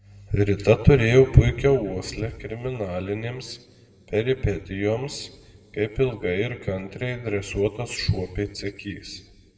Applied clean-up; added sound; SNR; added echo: none; none; none; reverberation time 1.2 s.